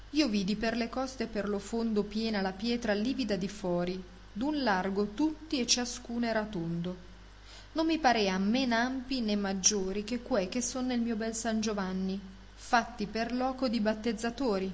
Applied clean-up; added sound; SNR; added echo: none; none; none; none.